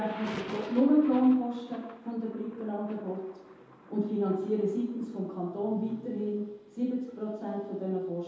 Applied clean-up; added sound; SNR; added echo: none; Thunder; 18 dB; reverberation time 0.8 s.